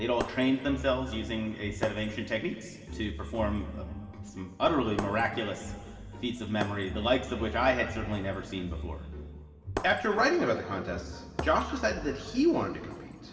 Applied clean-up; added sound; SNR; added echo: none; Shatter; 15 dB; reverberation time 2.2 s.